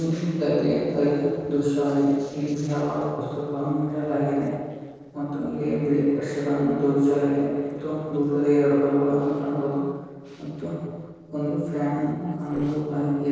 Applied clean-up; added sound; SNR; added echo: neural separator model SepFormer DNS4.